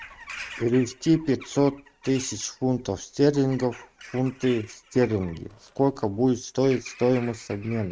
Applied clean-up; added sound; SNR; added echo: neural mask model RNNoise.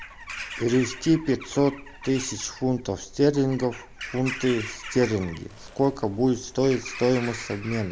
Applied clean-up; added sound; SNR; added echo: none; Bird vocalization, bird call, bird song / Crow; 14 dB; none.